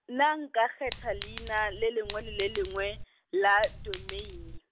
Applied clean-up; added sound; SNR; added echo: none; Chink, clink; 11 dB; none.